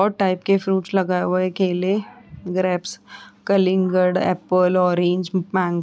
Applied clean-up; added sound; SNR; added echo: none; none; none; none.